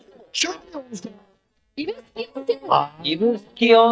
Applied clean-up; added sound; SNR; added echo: neural mask model DeepFilterNet 3.